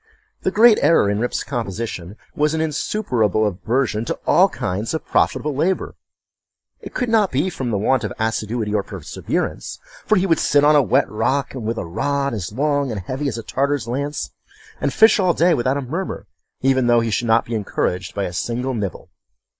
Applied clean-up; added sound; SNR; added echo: neural mask model Resemble Enhance denoiser.